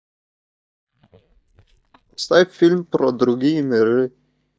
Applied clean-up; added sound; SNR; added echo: neural mask model DeepFilterNet 3.